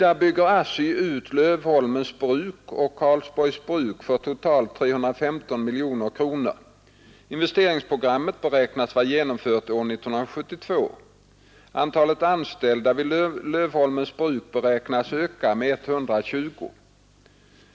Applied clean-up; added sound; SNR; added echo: none; none; none; none.